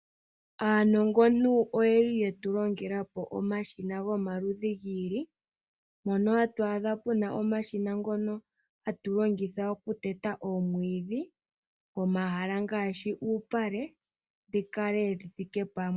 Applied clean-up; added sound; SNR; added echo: none; none; none; none.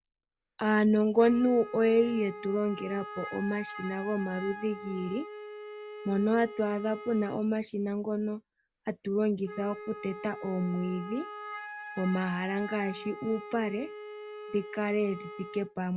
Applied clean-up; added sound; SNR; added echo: none; Wind instrument, woodwind instrument; 13 dB; none.